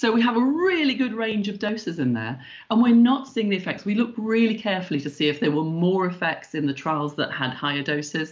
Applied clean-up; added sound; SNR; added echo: none; none; none; none.